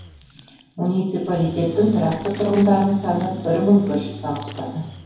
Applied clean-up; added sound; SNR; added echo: none; Engine / Drill; 15 dB; reverberation time 0.9 s.